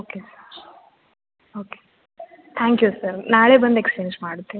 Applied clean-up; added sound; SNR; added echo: none; none; none; none.